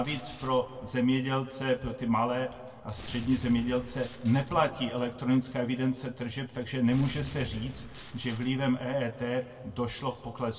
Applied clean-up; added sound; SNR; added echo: none; Gunshot, gunfire; 17 dB; reverberation time 1.3 s.